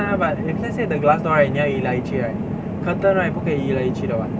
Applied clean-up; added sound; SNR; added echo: none; none; none; none.